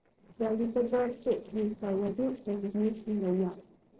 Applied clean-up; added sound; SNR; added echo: neural separator model SepFormer DNS4.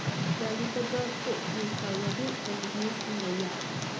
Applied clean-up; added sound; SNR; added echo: none; Tick; -1 dB; none.